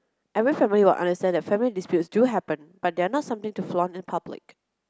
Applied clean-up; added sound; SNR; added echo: none; none; none; none.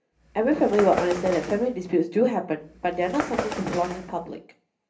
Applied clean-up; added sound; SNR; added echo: none; Bird; 10 dB; reverberation time 0.3 s.